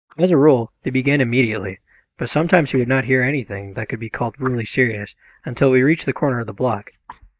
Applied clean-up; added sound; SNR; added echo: neural mask model DeepFilterNet 3.